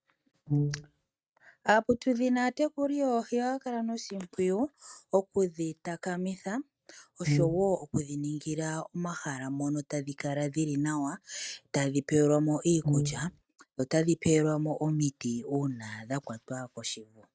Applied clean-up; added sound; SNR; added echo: neural mask model RNNoise.